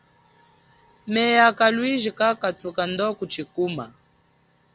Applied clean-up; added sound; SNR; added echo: none; none; none; none.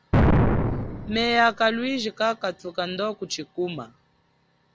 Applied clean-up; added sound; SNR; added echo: none; Explosion; -4 dB; none.